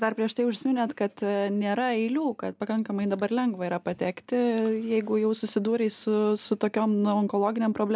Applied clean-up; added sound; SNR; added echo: none; none; none; none.